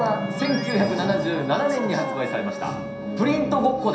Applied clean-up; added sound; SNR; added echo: none; Wind instrument, woodwind instrument; 10 dB; reverberation time 0.7 s.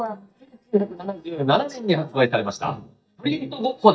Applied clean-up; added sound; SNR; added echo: neural mask model DeepFilterNet 3.